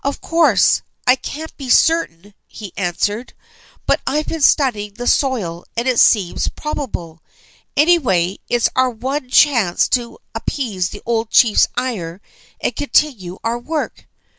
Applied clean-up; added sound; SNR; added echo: none; none; none; none.